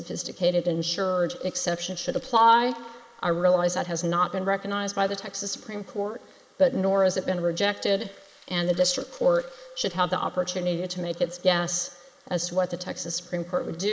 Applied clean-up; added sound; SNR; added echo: neural mask model Resemble Enhance denoiser.